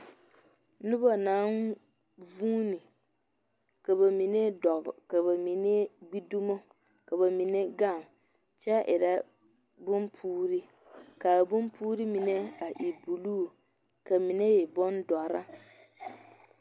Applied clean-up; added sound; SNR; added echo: none; none; none; none.